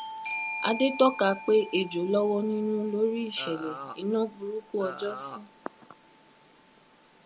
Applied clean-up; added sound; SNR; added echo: none; Burping, eructation + Bell / Doorbell; 12 dB; none.